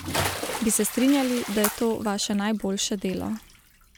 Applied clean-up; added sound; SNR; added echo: none; Water / Splash, splatter + Bathtub (filling or washing) / Splash, splatter; 8 dB; none.